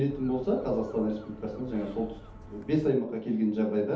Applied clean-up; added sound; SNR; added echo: none; Gull, seagull; 18 dB; reverberation time 0.6 s.